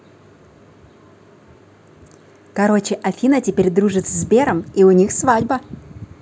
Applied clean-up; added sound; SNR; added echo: none; none; none; none.